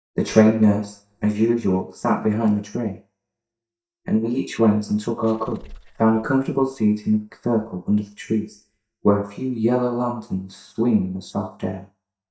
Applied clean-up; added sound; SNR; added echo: neural mask model DeepFilterNet 3.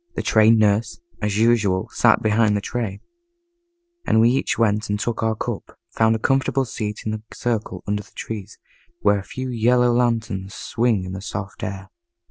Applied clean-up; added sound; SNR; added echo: none; none; none; none.